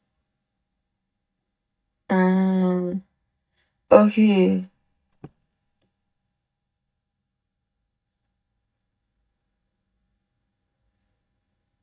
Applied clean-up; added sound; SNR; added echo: neural mask model DeepFilterNet 3.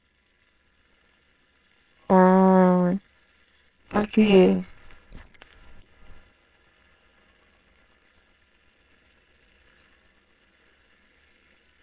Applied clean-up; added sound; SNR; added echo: neural separator model SepFormer WHAMR!.